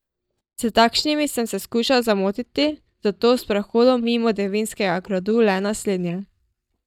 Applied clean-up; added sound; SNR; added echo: neural mask model DeepFilterNet 3.